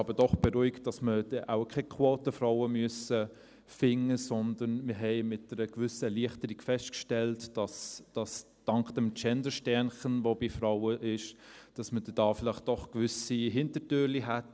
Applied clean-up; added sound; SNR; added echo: none; none; none; none.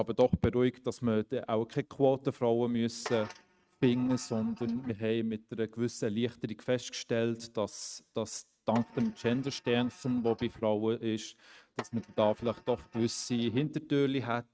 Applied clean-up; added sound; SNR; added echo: neural mask model RNNoise.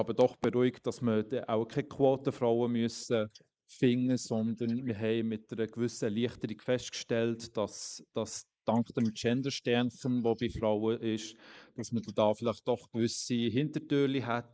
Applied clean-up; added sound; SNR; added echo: neural mask model Resemble Enhance denoiser.